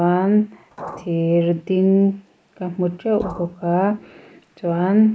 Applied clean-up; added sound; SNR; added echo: neural mask model Resemble Enhance denoiser.